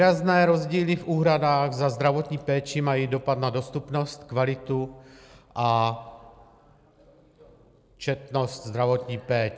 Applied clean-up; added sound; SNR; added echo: none; none; none; none.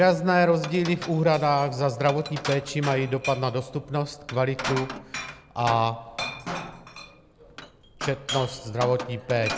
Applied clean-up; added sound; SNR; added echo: none; Glass; 11 dB; none.